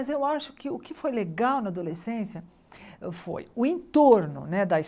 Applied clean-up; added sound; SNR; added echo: none; none; none; none.